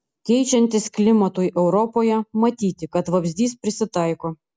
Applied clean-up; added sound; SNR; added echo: none; none; none; none.